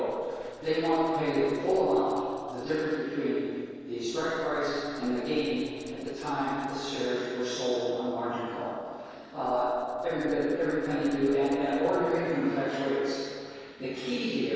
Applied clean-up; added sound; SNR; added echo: neural separator model SepFormer DNS4.